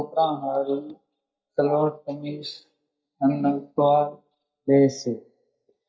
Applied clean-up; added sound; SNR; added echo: neural mask model DeepFilterNet 3.